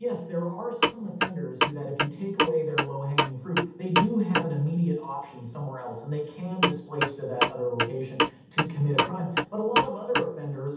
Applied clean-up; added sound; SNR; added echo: none; Clock; -2 dB; reverberation time 0.8 s.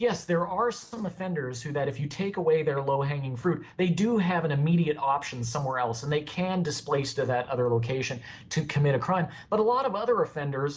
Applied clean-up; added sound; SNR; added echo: none; none; none; none.